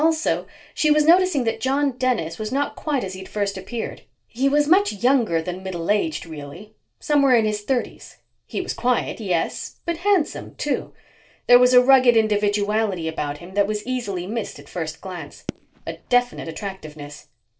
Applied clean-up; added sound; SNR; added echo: neural separator model SepFormer DNS4.